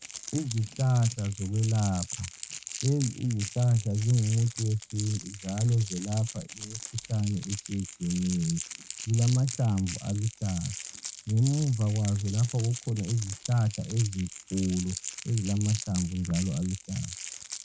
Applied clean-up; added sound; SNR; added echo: none; Crackle; 12 dB; none.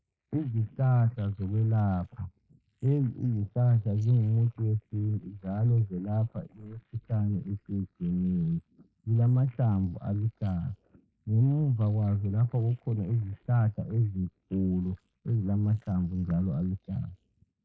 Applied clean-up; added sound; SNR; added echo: neural mask model Resemble Enhance denoiser.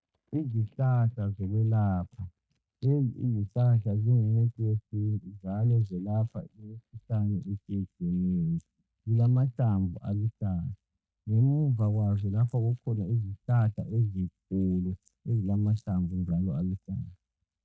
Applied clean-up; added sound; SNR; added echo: neural mask model DeepFilterNet 3.